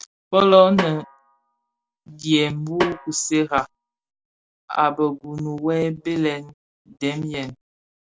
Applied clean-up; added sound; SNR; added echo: none; Snare drum; 10 dB; none.